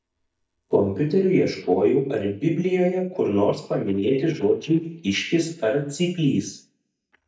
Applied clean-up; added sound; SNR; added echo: neural mask model DeepFilterNet 3.